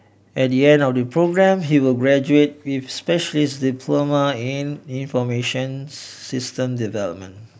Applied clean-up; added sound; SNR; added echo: none; none; none; none.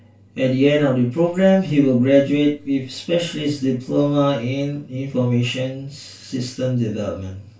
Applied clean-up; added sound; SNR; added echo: none; none; none; reverberation time 0.2 s.